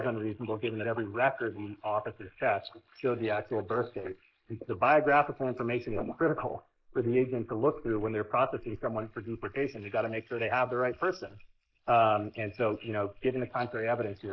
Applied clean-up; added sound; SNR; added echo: neural mask model Resemble Enhance denoiser.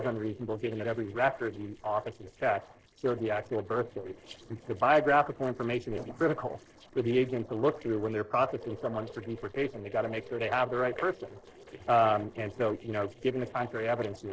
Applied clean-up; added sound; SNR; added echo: neural separator model SepFormer DNS4.